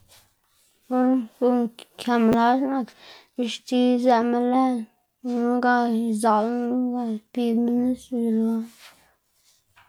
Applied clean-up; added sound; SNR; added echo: none; none; none; none.